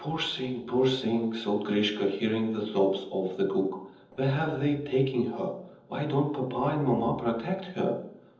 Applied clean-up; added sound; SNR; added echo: neural separator model SepFormer DNS4.